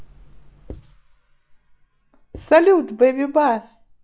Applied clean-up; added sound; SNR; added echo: classical method log-MMSE.